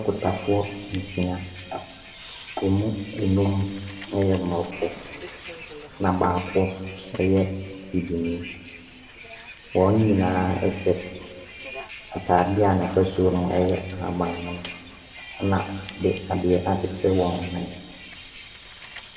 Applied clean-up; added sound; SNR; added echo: none; Bus; 16 dB; reverberation time 1.6 s.